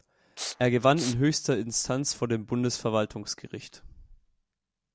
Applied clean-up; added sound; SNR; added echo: none; Respiratory sounds; 9 dB; none.